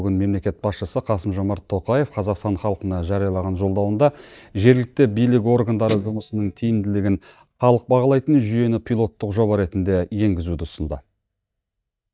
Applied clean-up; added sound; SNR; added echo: neural mask model DeepFilterNet 3.